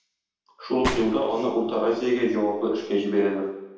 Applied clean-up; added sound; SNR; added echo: none; Gunshot, gunfire; 11 dB; reverberation time 0.8 s.